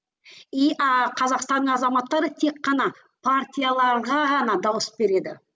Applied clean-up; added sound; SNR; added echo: none; none; none; none.